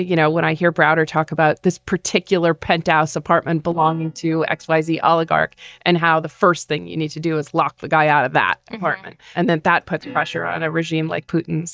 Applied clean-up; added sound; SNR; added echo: neural mask model DeepFilterNet 3.